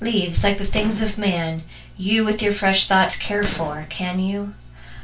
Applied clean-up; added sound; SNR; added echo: none; Fireworks; 17 dB; reverberation time 0.2 s.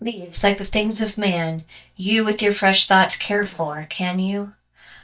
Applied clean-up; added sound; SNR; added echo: neural mask model DeepFilterNet 3.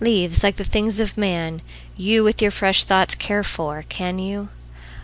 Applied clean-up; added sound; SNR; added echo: none; none; none; none.